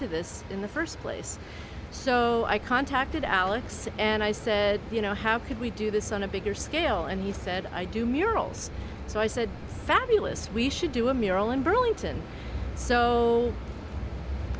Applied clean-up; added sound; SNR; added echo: none; none; none; none.